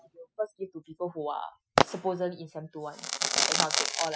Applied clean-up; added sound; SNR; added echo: classical method Wiener filter.